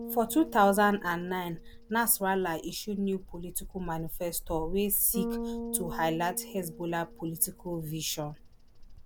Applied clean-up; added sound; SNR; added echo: none; Bass guitar + Bird vocalization, bird call, bird song; 11 dB; none.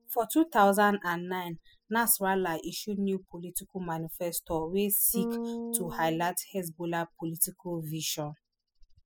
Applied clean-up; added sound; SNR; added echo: classical method spectral subtraction.